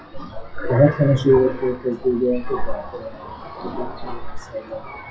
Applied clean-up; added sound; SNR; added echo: classical method WPE with log-MMSE.